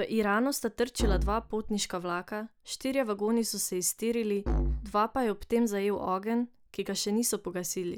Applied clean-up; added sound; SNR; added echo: none; Musical instrument; 5 dB; none.